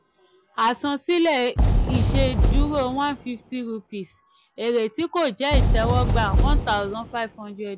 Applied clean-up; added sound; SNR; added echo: none; Fireworks; -2 dB; none.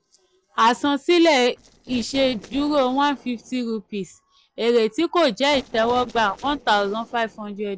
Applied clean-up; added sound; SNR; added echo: neural separator model SepFormer DNS4.